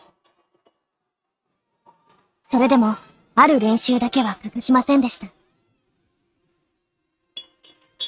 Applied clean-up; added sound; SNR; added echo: neural mask model RNNoise.